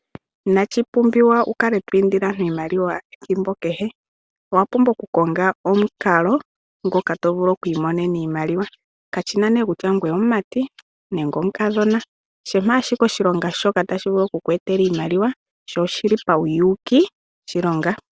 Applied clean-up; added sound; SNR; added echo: none; none; none; none.